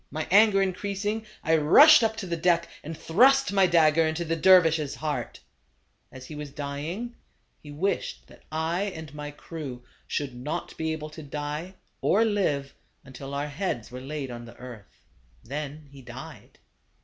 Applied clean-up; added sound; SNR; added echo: none; none; none; none.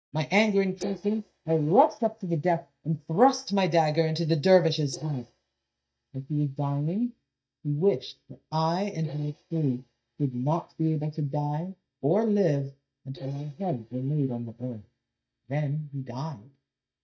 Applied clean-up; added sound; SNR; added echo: neural mask model DeepFilterNet 3.